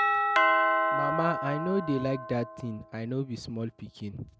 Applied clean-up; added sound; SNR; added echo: none; Doorbell; -3 dB; none.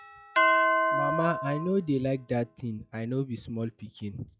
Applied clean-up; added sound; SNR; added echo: classical method log-MMSE.